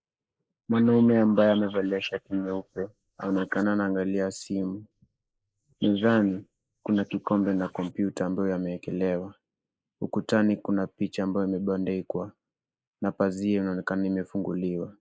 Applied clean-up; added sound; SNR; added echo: neural mask model Resemble Enhance denoiser.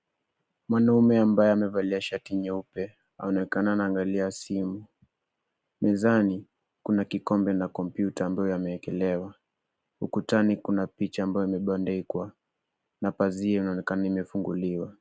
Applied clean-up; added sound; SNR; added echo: none; none; none; none.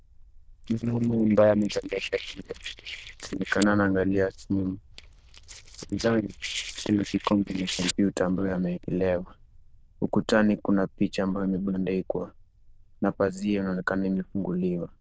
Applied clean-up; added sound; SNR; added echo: neural diffusion model UNIVERSE++.